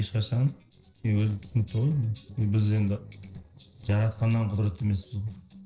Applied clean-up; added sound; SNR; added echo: neural separator model SepFormer DNS4.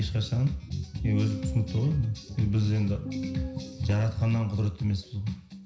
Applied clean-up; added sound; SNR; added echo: none; Piano; 13 dB; reverberation time 0.5 s.